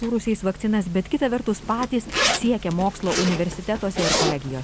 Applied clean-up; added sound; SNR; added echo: none; Zipper (clothing); 4 dB; none.